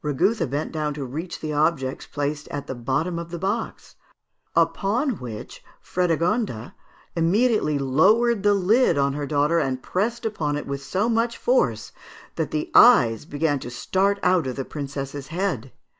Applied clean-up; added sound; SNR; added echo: none; none; none; none.